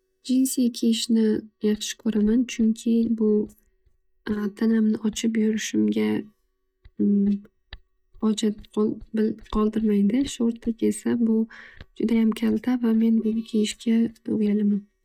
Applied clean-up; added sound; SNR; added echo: neural mask model DeepFilterNet 3.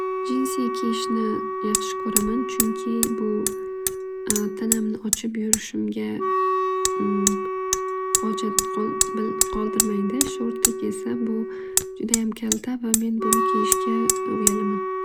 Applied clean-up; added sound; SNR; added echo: none; Wind instrument, woodwind instrument + Hammer; -2 dB; none.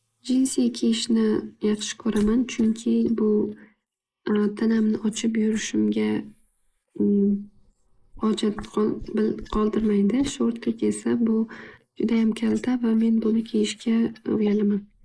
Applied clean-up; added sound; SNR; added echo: neural mask model Resemble Enhance denoiser.